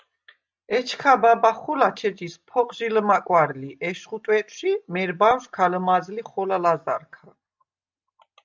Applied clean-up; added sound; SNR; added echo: none; none; none; none.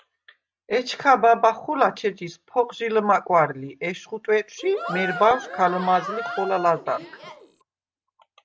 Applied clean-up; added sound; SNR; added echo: none; Cheering; 10 dB; none.